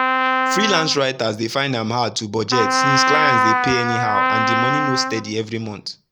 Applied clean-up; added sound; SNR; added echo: none; Trumpet; -2 dB; none.